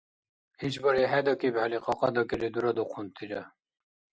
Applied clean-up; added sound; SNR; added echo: none; none; none; none.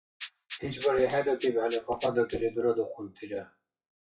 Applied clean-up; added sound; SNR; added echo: classical method WPE with log-MMSE.